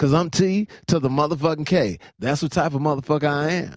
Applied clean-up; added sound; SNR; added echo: none; none; none; none.